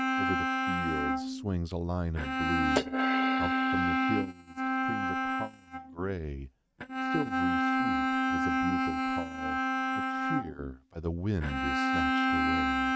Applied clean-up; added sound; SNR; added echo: neural mask model RNNoise.